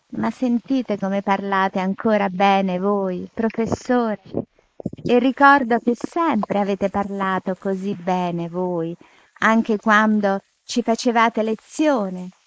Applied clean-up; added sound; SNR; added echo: neural mask model Resemble Enhance denoiser.